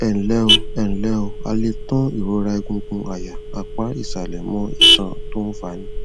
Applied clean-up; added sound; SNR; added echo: none; Vehicle horn, car horn, honking + Telephone; -2 dB; none.